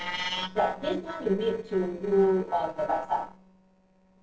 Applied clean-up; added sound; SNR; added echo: neural separator model SepFormer DNS4.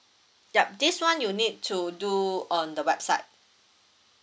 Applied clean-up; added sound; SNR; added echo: none; none; none; none.